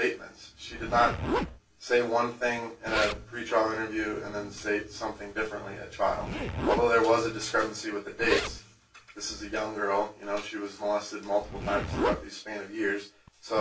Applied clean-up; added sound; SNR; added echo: none; Zipper (clothing); 8 dB; reverberation time 0.1 s.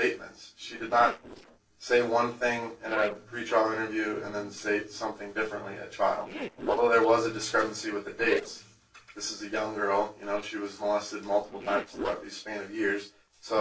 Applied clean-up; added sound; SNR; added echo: neural separator model SepFormer DNS4.